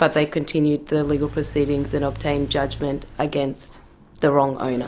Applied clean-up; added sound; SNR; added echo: none; Engine / Car; 14 dB; none.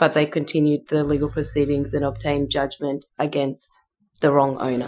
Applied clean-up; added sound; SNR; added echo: classical method Wiener filter.